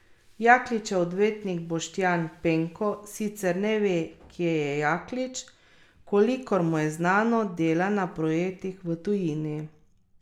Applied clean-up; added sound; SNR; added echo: none; none; none; none.